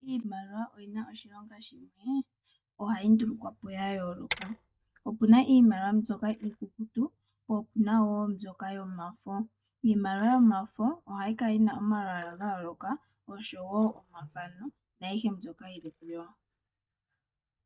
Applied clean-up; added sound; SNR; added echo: neural mask model DeepFilterNet 3.